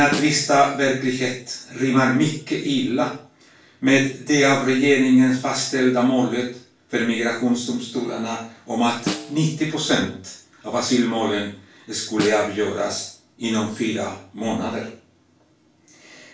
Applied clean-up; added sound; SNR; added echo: none; Snare drum; 13 dB; reverberation time 0.3 s.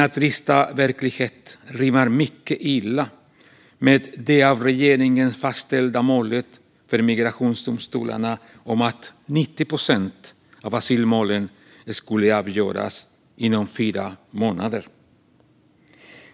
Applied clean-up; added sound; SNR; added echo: none; none; none; none.